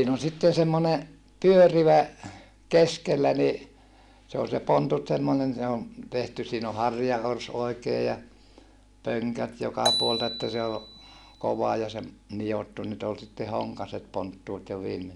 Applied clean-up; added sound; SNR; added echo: none; Marimba, xylophone; 5 dB; none.